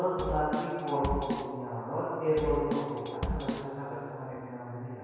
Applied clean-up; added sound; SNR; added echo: none; Drum kit; 5 dB; reverberation time 2.2 s.